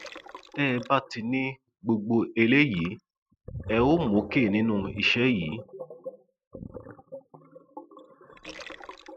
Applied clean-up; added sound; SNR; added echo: neural mask model RNNoise.